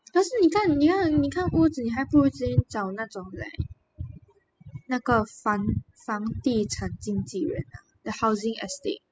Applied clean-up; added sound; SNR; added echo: classical method spectral subtraction.